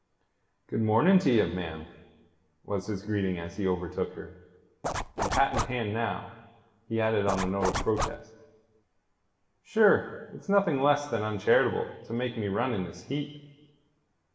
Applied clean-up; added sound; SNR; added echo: none; Zipper (clothing); 2 dB; reverberation time 1.1 s.